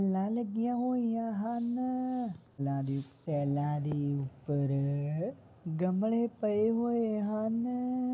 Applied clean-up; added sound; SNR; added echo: none; none; none; none.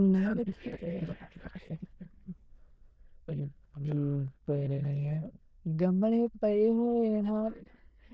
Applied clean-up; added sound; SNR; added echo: neural diffusion model UNIVERSE++.